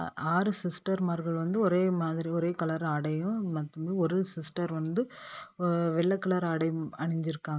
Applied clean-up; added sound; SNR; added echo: neural mask model Resemble Enhance denoiser.